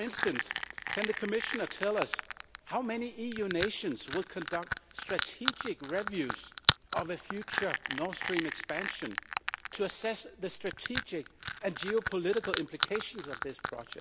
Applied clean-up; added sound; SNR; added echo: none; Crushing; 2 dB; none.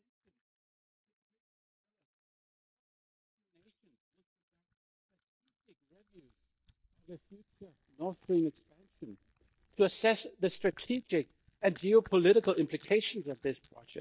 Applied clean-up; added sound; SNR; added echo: neural mask model DeepFilterNet 3.